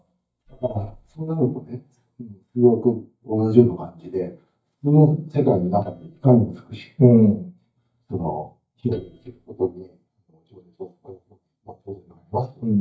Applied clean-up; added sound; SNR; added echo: neural mask model DeepFilterNet 3.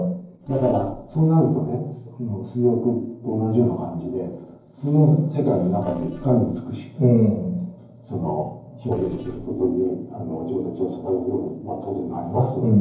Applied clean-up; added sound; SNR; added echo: neural separator model SepFormer DNS4.